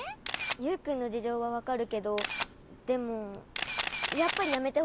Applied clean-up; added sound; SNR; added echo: none; Camera; 1 dB; none.